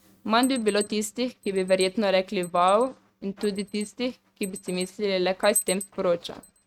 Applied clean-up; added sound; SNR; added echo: neural mask model RNNoise.